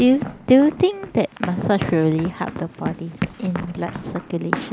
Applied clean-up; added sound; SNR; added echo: none; Run; 10 dB; none.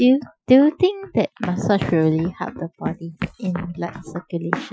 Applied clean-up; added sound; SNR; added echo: classical method Wiener filter.